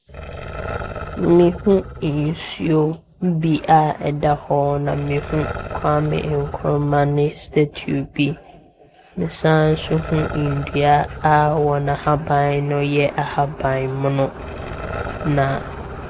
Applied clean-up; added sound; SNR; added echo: none; Growling; 14 dB; none.